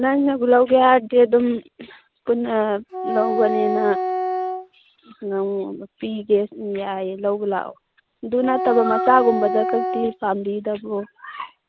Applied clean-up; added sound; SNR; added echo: none; Wind instrument, woodwind instrument; 5 dB; none.